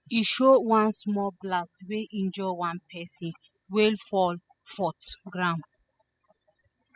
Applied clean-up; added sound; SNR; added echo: classical method spectral subtraction.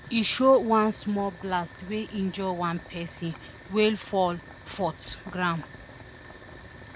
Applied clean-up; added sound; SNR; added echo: none; Boiling; 18 dB; none.